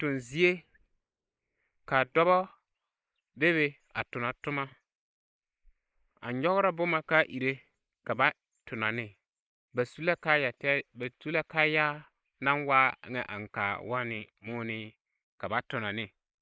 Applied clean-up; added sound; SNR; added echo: neural mask model Resemble Enhance denoiser.